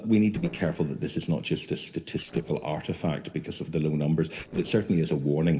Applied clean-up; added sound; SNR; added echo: neural separator model SepFormer DNS4.